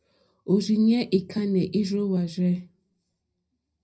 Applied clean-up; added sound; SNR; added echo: none; none; none; reverberation time 0.3 s.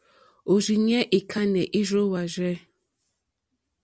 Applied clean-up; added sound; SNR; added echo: none; none; none; none.